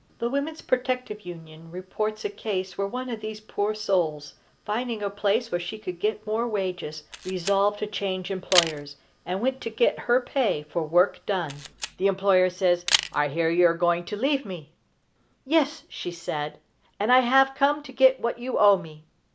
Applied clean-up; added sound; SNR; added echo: none; Camera; 8 dB; none.